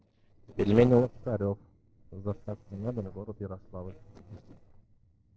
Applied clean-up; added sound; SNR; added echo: neural separator model SepFormer DNS4.